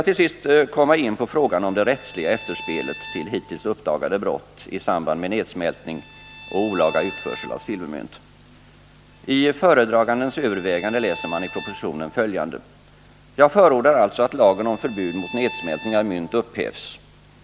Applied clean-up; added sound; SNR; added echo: none; Bowed string instrument; 18 dB; none.